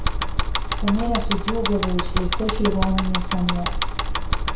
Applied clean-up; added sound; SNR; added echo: none; Bicycle; -4 dB; reverberation time 0.6 s.